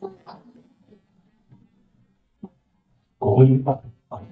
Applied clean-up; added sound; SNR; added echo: neural mask model DeepFilterNet 3.